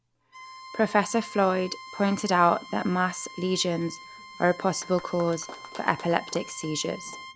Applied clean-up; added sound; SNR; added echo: none; Bowed string instrument + Applause; 16 dB; none.